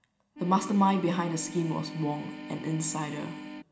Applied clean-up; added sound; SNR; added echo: none; Organ; 11 dB; reverberation time 0.8 s.